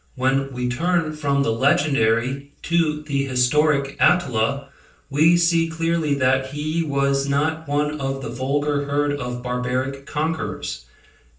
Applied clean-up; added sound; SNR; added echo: none; none; none; reverberation time 0.4 s.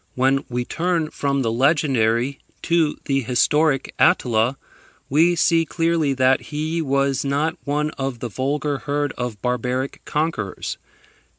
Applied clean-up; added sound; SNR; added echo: none; none; none; none.